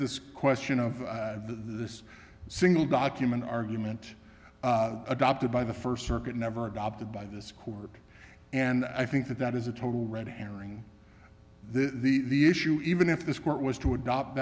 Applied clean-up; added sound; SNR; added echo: none; none; none; none.